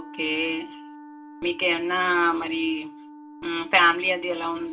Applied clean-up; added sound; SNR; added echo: none; Wind instrument, woodwind instrument; 17 dB; reverberation time 0.2 s.